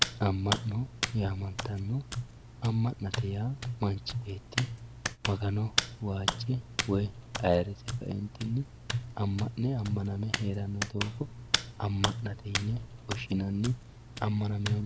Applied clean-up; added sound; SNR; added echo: none; Hands; 4 dB; none.